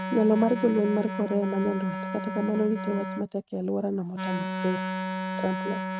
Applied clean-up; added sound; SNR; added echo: neural mask model RNNoise.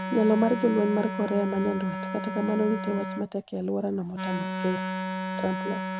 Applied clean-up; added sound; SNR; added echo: none; Wind instrument, woodwind instrument; 5 dB; none.